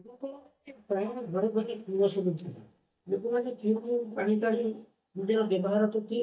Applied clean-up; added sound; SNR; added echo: neural mask model DeepFilterNet 3.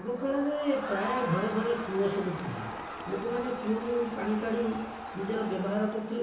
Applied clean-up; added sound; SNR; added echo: none; Crowd; 8 dB; reverberation time 0.9 s.